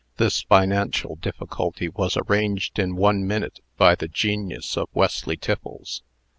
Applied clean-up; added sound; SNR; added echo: none; none; none; none.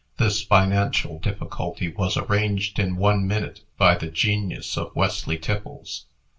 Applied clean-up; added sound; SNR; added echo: none; none; none; reverberation time 0.2 s.